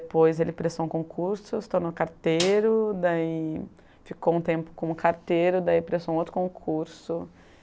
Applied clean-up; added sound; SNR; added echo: none; Snare drum; 11 dB; none.